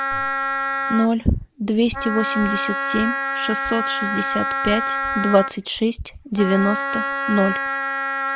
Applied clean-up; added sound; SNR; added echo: none; Wind instrument, woodwind instrument; 2 dB; none.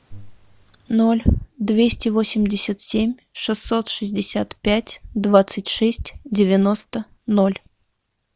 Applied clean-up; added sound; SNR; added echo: none; none; none; none.